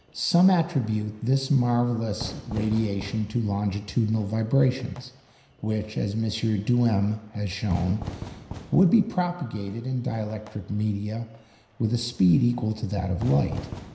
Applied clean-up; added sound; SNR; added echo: none; Fire / Fireworks; 17 dB; reverberation time 0.9 s.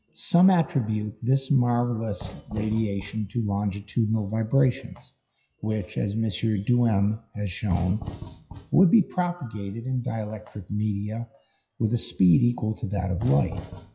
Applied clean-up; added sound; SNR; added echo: classical method WPE with log-MMSE.